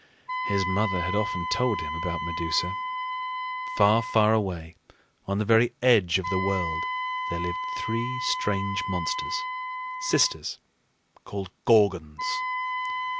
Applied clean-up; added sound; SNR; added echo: none; Wind instrument, woodwind instrument; 4 dB; none.